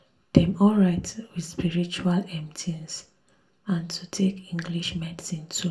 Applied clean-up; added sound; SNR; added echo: none; none; none; reverberation time 0.3 s.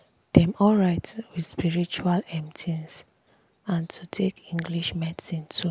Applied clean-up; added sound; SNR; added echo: none; none; none; none.